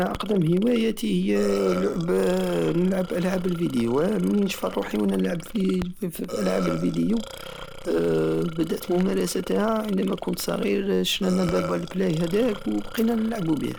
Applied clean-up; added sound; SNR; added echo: none; Burping, eructation + Crackle; 12 dB; none.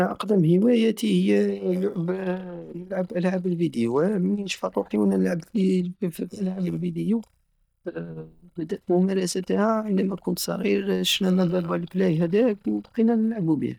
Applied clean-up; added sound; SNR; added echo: neural mask model DeepFilterNet 3.